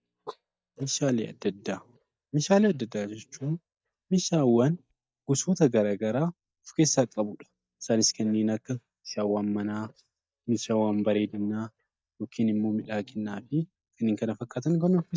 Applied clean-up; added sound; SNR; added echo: neural mask model DeepFilterNet 3.